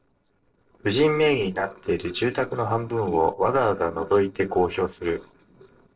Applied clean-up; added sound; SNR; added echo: neural separator model SepFormer DNS4.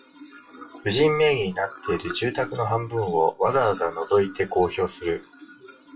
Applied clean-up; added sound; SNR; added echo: classical method WPE with log-MMSE.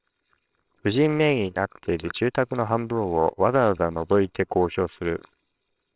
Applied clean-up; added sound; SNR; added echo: neural separator model SepFormer WHAMR!.